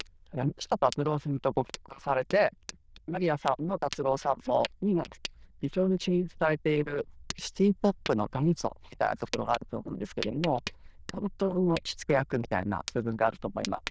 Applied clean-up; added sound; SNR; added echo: neural diffusion model UNIVERSE++.